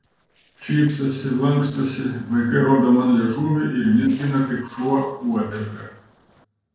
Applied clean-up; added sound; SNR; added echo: neural separator model SepFormer DNS4.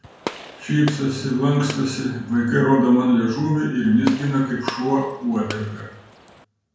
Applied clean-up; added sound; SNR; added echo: none; Gunshot, gunfire; 15 dB; reverberation time 0.5 s.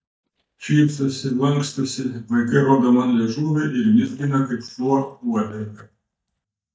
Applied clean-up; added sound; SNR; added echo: neural mask model DeepFilterNet 3.